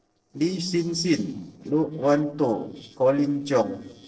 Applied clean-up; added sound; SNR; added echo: neural separator model SepFormer DNS4.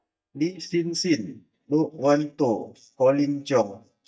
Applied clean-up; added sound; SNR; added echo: neural mask model DeepFilterNet 3.